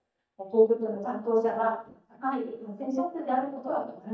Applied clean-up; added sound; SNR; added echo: neural mask model DeepFilterNet 3.